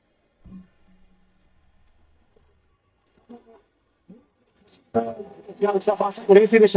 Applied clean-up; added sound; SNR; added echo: neural mask model DeepFilterNet 3.